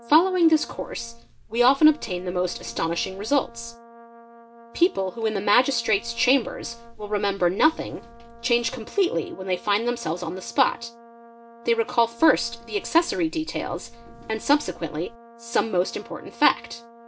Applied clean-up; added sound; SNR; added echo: none; Walk, footsteps + Brass instrument; 20 dB; none.